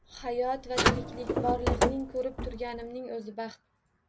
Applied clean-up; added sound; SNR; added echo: none; Car; -4 dB; none.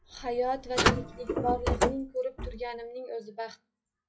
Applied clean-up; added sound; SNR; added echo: classical method log-MMSE.